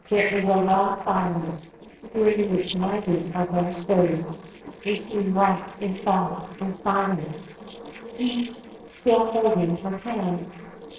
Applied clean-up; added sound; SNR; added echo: neural separator model SepFormer DNS4.